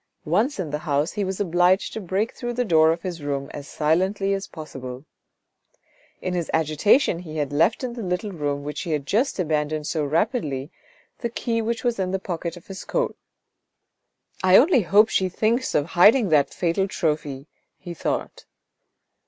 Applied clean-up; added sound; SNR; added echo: none; none; none; none.